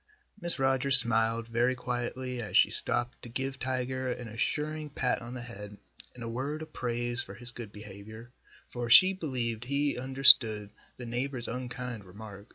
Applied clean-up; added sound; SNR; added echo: none; none; none; none.